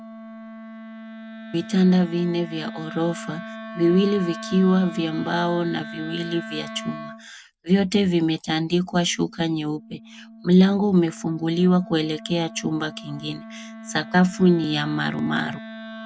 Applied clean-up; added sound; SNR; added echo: none; Wind instrument, woodwind instrument; 15 dB; none.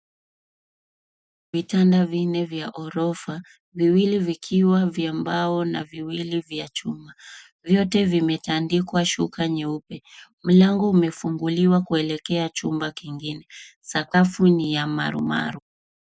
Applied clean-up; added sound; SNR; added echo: none; none; none; none.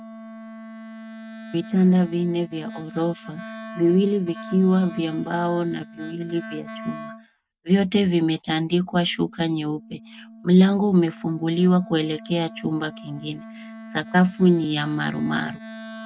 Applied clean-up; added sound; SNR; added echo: neural mask model RNNoise.